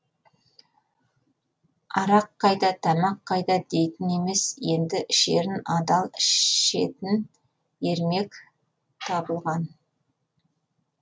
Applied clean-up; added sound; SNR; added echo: none; none; none; none.